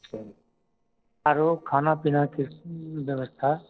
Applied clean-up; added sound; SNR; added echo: neural separator model SepFormer DNS4.